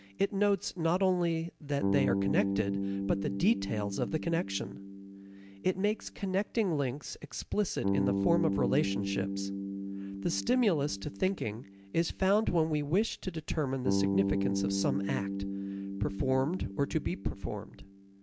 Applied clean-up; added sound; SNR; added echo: none; Bass guitar; 4 dB; none.